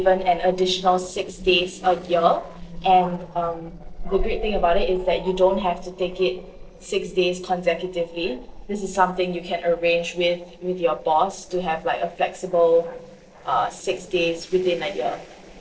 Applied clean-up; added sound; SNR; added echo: neural separator model SepFormer DNS4.